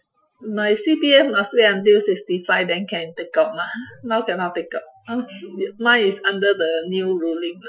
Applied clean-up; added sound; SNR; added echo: classical method Wiener filter.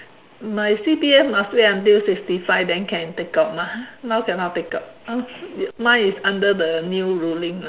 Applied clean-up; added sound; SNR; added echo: none; none; none; none.